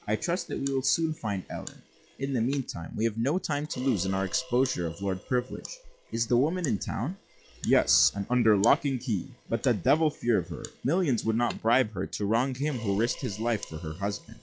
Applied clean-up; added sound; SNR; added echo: classical method log-MMSE.